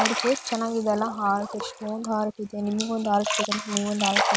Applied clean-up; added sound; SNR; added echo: none; Splash, splatter; 3 dB; none.